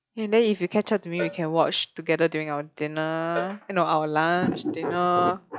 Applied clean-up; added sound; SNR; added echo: classical method log-MMSE.